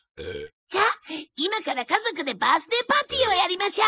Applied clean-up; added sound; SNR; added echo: neural mask model Resemble Enhance denoiser.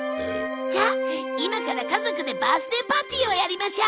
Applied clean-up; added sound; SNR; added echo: none; Burping, eructation; 11 dB; none.